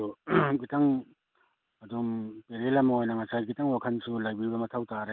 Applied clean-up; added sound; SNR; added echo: none; none; none; none.